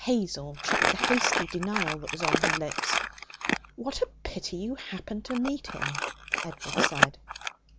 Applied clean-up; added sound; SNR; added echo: none; Crumpling, crinkling; -3 dB; none.